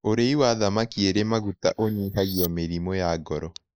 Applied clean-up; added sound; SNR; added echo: neural mask model Resemble Enhance denoiser.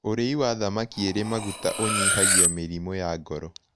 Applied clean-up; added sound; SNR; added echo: none; Cutlery, silverware; -4 dB; none.